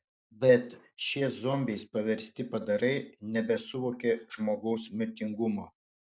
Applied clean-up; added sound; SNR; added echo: none; none; none; none.